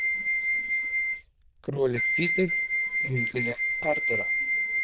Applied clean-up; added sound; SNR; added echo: neural diffusion model UNIVERSE++.